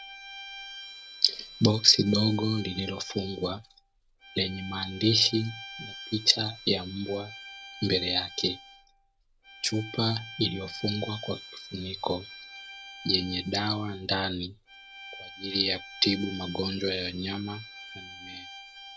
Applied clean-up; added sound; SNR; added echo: none; Bowed string instrument; 15 dB; none.